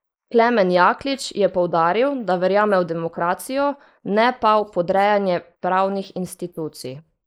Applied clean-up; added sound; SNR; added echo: neural mask model Resemble Enhance denoiser.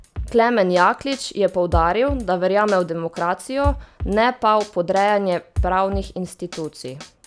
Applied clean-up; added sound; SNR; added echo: none; Drum kit; 10 dB; none.